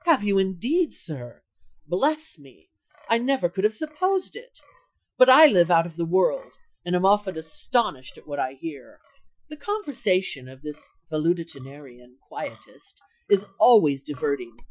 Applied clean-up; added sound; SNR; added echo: classical method Wiener filter.